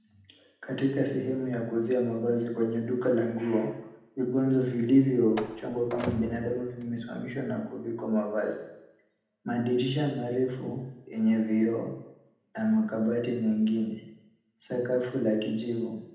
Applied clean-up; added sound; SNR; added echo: none; Slam; 13 dB; reverberation time 0.8 s.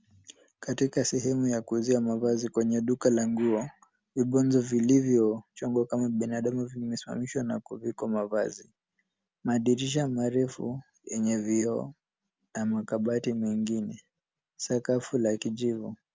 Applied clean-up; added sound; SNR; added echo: none; none; none; none.